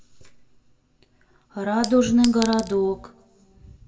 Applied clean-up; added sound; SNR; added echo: none; Chink, clink; 11 dB; reverberation time 0.8 s.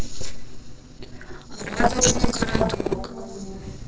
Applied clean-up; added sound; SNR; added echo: neural separator model SepFormer DNS4.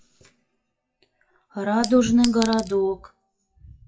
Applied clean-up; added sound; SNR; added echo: classical method WPE with log-MMSE.